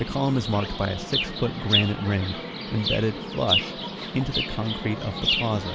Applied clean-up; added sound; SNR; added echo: none; Chirp, tweet; 2 dB; none.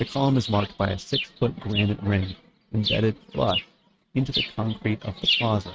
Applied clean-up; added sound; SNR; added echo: neural mask model RNNoise.